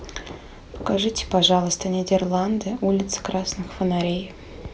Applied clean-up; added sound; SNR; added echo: none; Thunder; 20 dB; none.